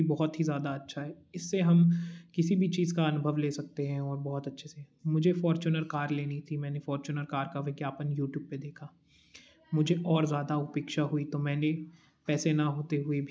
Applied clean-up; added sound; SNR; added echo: none; none; none; none.